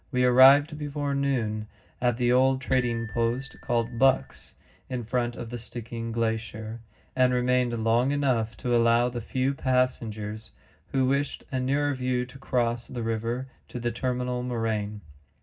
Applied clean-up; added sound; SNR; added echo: none; Marimba, xylophone; 15 dB; reverberation time 0.4 s.